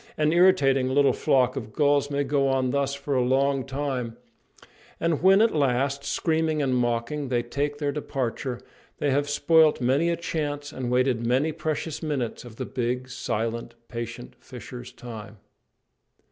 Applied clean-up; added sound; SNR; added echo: none; none; none; none.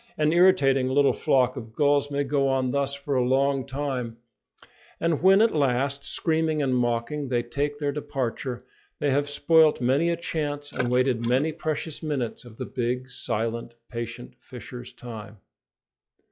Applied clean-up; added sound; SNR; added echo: classical method log-MMSE.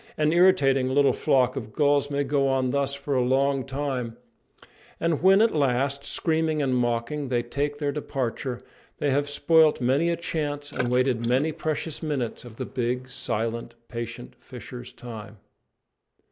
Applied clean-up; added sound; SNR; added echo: neural mask model Resemble Enhance denoiser.